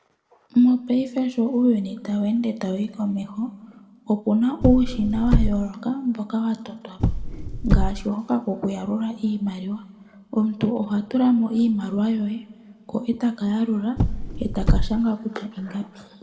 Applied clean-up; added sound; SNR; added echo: none; Car; -2 dB; reverberation time 1.6 s.